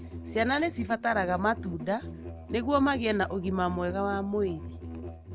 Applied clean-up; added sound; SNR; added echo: none; Musical instrument; 10 dB; none.